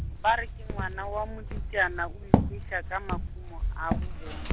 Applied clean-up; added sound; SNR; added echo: none; Walk, footsteps; -3 dB; none.